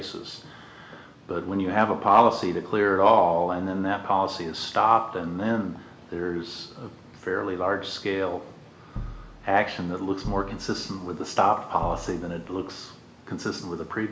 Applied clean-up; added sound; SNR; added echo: none; Bass drum; 12 dB; reverberation time 1.9 s.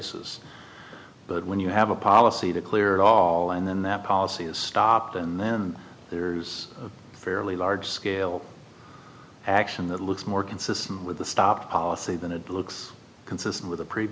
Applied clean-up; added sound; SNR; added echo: none; none; none; none.